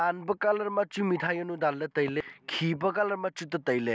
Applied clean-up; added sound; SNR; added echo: none; none; none; none.